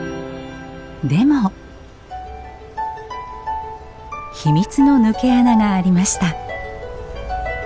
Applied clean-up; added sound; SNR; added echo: none; none; none; none.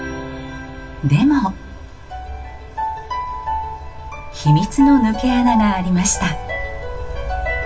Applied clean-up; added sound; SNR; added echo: none; none; none; reverberation time 0.2 s.